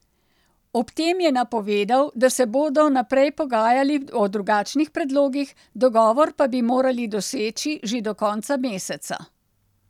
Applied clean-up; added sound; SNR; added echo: none; none; none; none.